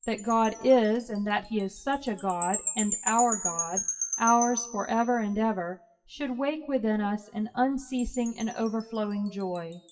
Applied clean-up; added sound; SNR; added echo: classical method WPE with log-MMSE.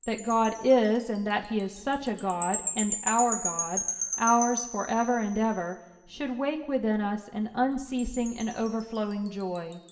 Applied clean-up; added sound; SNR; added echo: none; Wind chime; 9 dB; reverberation time 0.9 s.